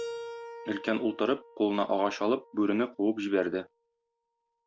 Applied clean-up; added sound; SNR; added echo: none; Keyboard (musical); 15 dB; none.